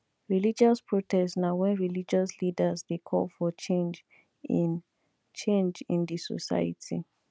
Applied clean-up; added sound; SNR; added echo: none; none; none; none.